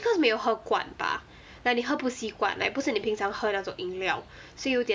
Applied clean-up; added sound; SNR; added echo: none; none; none; none.